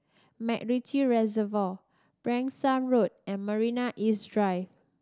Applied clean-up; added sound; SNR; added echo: none; none; none; none.